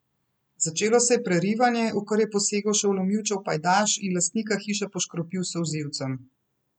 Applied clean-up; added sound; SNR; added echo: none; none; none; none.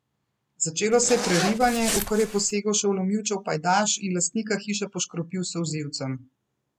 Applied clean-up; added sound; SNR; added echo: none; Zipper (clothing); 5 dB; none.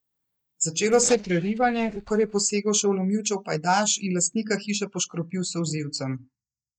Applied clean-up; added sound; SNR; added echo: neural mask model DeepFilterNet 3.